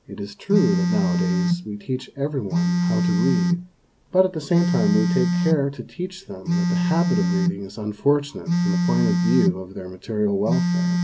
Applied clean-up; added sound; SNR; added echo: none; Telephone; -2 dB; none.